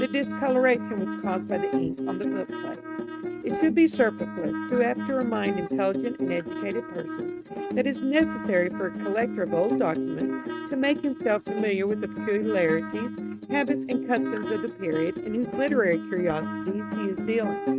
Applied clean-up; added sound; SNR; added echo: neural mask model RNNoise.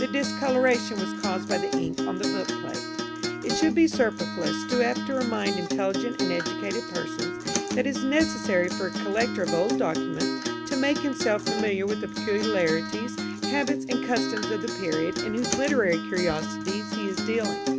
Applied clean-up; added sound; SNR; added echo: none; Acoustic guitar; 2 dB; none.